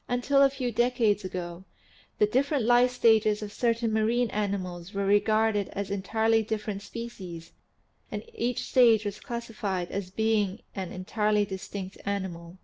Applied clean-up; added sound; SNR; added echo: none; none; none; none.